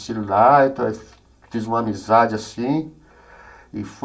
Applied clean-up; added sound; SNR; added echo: none; none; none; reverberation time 0.2 s.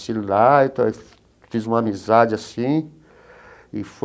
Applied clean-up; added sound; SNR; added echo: none; none; none; none.